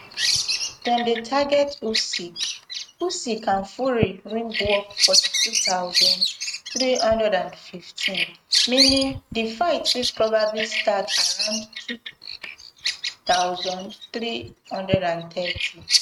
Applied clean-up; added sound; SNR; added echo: neural mask model RNNoise.